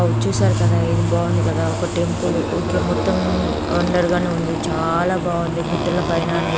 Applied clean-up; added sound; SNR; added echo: none; Motorcycle; 2 dB; none.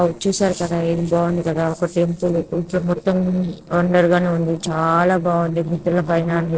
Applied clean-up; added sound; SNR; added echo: neural separator model SepFormer DNS4.